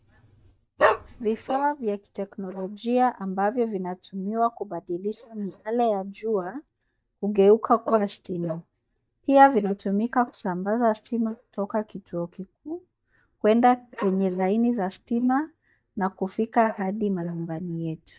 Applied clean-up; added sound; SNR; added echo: neural mask model DeepFilterNet 3.